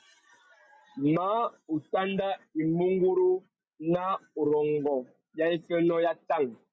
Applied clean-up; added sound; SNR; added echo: none; none; none; none.